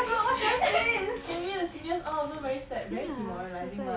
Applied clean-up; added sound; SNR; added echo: none; Piano; 19 dB; none.